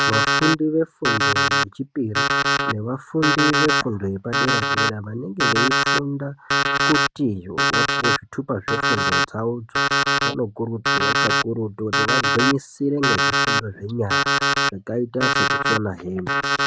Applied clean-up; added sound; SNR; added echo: neural mask model RNNoise.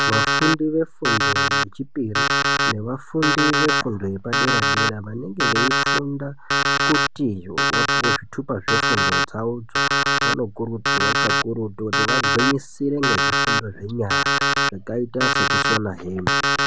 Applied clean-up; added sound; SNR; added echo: none; Alarm; -5 dB; none.